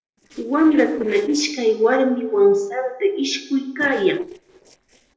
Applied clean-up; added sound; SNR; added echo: neural separator model SepFormer DNS4.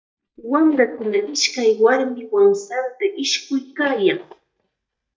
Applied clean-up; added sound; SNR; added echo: neural mask model DeepFilterNet 3.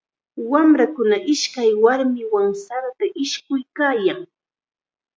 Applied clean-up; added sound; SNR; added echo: none; none; none; none.